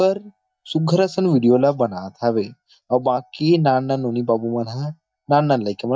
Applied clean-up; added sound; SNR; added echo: neural mask model DeepFilterNet 3.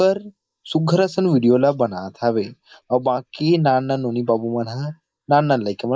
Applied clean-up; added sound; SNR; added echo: neural mask model Resemble Enhance denoiser.